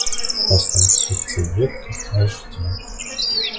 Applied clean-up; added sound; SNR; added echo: classical method log-MMSE.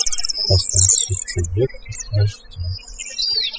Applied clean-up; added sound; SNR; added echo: classical method spectral subtraction.